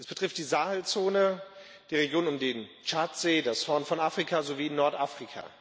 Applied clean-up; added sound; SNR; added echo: none; none; none; none.